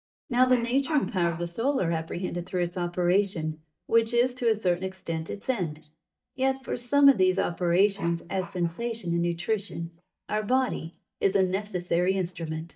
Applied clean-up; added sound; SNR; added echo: neural mask model DeepFilterNet 3.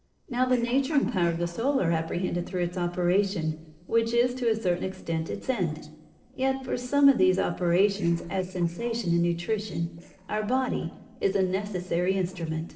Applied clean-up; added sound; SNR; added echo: neural separator model SepFormer DNS4.